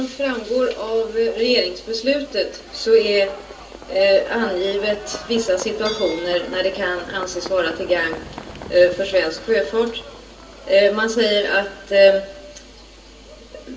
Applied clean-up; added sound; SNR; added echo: none; Livestock, farm animals, working animals; 18 dB; reverberation time 0.3 s.